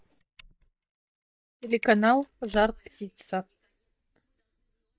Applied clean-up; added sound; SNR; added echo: neural mask model DeepFilterNet 3.